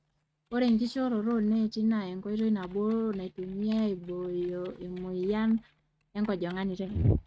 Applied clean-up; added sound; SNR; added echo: neural mask model RNNoise.